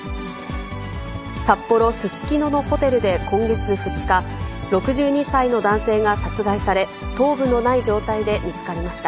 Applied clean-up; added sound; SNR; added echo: none; none; none; none.